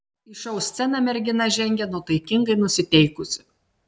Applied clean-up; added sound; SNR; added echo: none; none; none; none.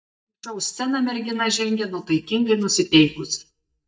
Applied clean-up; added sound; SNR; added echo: neural mask model DeepFilterNet 3.